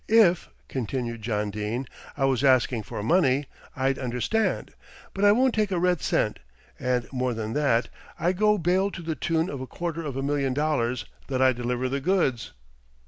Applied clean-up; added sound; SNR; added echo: none; none; none; none.